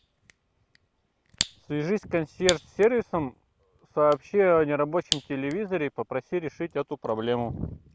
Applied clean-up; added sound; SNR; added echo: none; Fire; 12 dB; none.